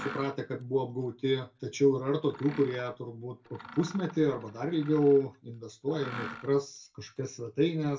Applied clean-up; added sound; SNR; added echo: none; Mechanisms; 18 dB; reverberation time 0.2 s.